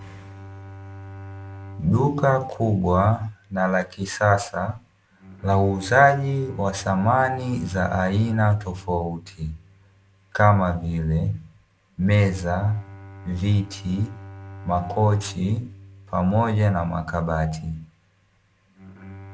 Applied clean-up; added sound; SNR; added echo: none; Bowed string instrument; 18 dB; none.